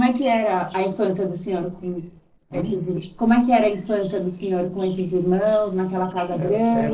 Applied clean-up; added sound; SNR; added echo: neural separator model SepFormer DNS4.